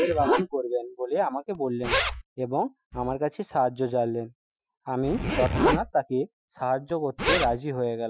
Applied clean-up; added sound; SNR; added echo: classical method Wiener filter.